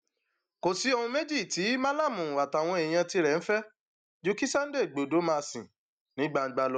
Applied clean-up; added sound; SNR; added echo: none; none; none; none.